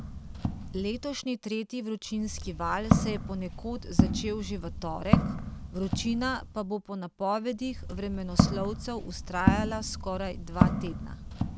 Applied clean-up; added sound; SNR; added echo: none; Walk, footsteps; -3 dB; none.